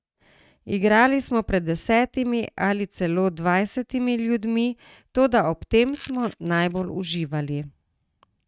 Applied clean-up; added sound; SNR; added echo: neural mask model RNNoise.